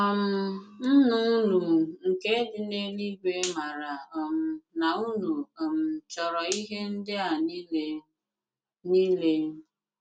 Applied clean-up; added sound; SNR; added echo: none; none; none; none.